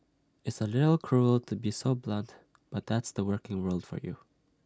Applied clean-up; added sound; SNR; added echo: none; none; none; none.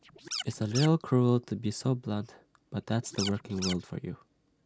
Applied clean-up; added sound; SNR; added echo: none; Scratching (performance technique); 8 dB; none.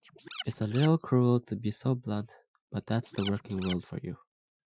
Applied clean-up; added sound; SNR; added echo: classical method Wiener filter.